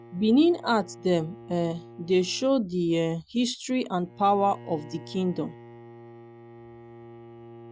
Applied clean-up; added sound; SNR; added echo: none; Bowed string instrument; 19 dB; none.